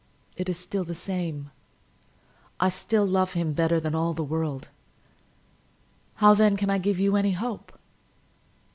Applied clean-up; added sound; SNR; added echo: none; none; none; none.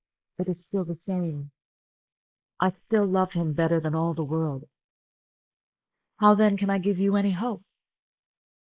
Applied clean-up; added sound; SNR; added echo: neural mask model Resemble Enhance denoiser.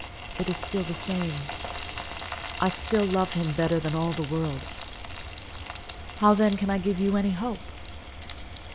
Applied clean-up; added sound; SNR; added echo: none; Frying (food); 4 dB; none.